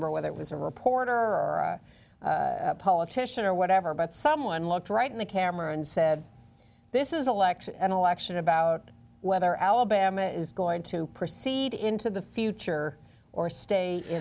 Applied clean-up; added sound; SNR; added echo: none; none; none; none.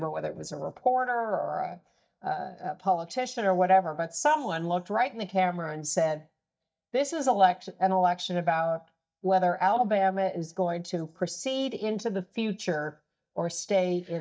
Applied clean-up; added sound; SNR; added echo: neural mask model DeepFilterNet 3.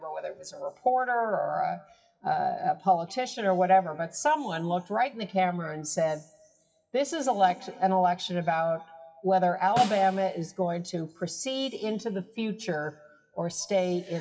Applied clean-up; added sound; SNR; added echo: classical method WPE with log-MMSE.